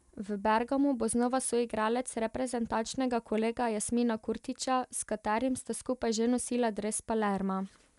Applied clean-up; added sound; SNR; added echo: none; none; none; none.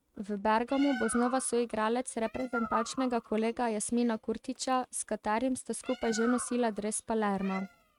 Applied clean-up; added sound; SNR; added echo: neural mask model RNNoise.